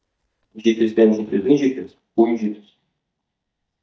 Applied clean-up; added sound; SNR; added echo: neural mask model DeepFilterNet 3.